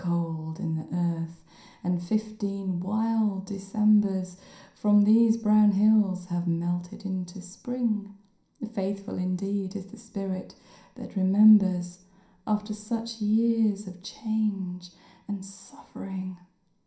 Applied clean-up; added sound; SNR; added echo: none; none; none; reverberation time 0.5 s.